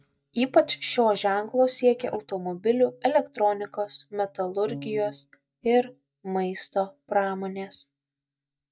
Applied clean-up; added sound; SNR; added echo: neural mask model DeepFilterNet 3.